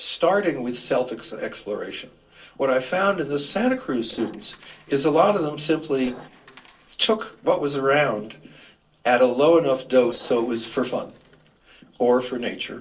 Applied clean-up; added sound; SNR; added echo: neural separator model SepFormer DNS4.